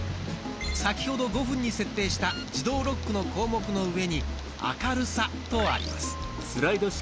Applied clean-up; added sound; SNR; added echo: none; Tick; 13 dB; none.